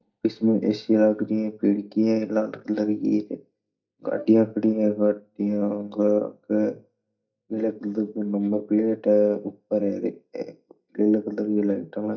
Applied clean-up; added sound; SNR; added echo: neural mask model DeepFilterNet 3.